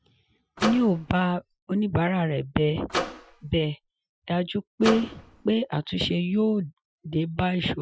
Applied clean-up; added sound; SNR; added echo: classical method Wiener filter.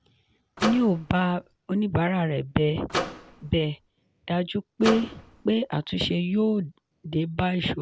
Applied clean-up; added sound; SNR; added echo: none; Microwave oven; 7 dB; none.